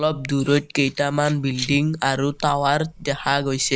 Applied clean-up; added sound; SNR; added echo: neural mask model Resemble Enhance denoiser.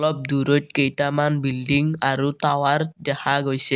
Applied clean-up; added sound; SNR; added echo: none; none; none; none.